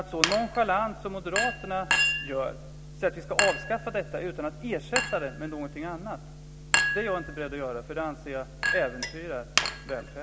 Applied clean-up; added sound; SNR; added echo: none; Chink, clink; 1 dB; none.